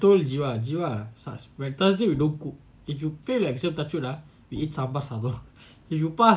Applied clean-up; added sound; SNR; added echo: none; Bowed string instrument; 20 dB; none.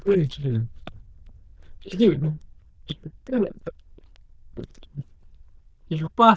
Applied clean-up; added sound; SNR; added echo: neural diffusion model UNIVERSE++.